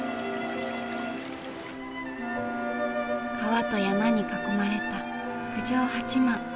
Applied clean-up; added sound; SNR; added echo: none; Wind instrument, woodwind instrument; 6 dB; none.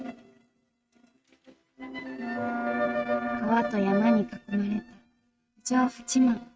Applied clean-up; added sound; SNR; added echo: neural mask model RNNoise.